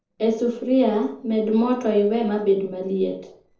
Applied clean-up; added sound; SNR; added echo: neural separator model SepFormer DNS4.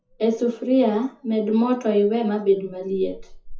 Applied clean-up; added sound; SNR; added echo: classical method WPE with log-MMSE.